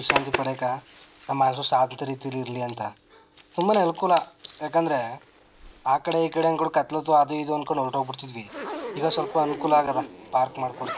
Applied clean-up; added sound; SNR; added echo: none; Zipper (clothing); 11 dB; none.